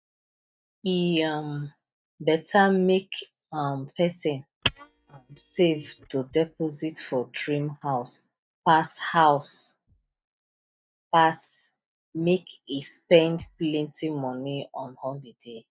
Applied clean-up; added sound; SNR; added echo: neural mask model DeepFilterNet 3.